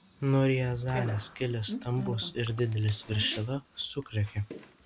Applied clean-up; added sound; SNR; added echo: none; Bicycle; 12 dB; none.